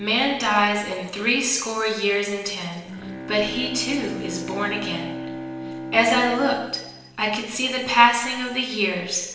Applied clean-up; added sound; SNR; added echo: none; Bowed string instrument; 13 dB; reverberation time 1.1 s.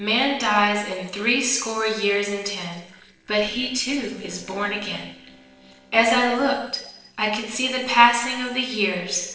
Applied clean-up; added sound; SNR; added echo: neural separator model SepFormer DNS4.